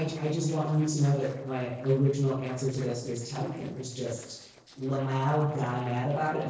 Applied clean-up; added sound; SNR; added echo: neural separator model SepFormer DNS4.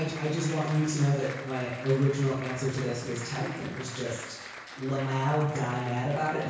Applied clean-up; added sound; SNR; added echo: none; Applause; 13 dB; reverberation time 1.1 s.